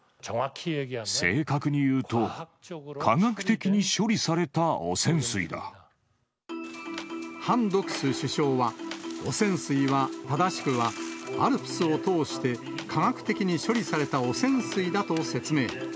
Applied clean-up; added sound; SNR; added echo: none; none; none; none.